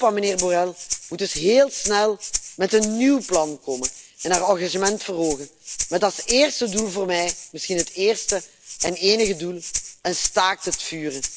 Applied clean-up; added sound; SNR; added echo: none; Rattle (instrument); 8 dB; none.